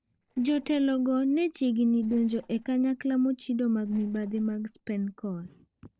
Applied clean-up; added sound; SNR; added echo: neural separator model SepFormer DNS4.